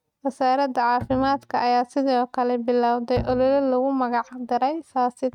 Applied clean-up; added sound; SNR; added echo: neural mask model RNNoise.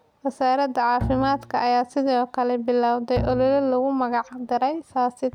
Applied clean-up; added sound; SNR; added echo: none; Bowed string instrument; 10 dB; none.